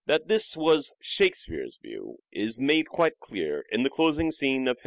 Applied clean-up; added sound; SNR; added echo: none; none; none; none.